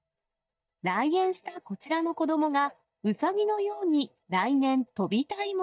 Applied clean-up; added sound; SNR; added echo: neural mask model DeepFilterNet 3.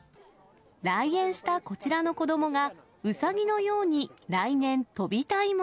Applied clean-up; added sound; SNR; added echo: none; none; none; none.